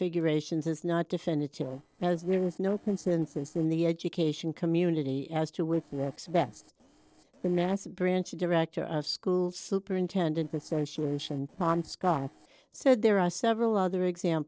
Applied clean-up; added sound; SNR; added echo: neural separator model SepFormer DNS4.